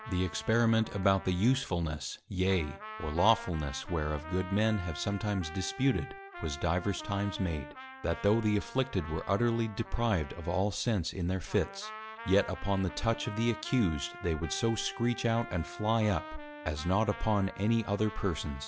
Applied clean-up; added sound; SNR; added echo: none; Trumpet; 15 dB; none.